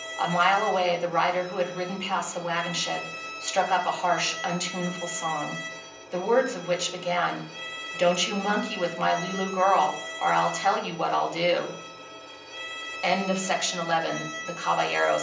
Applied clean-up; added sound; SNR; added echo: none; Bowed string instrument; 11 dB; reverberation time 0.6 s.